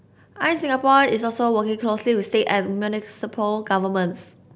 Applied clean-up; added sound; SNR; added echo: none; none; none; none.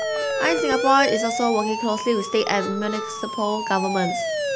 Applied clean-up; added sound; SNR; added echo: none; Siren; 3 dB; none.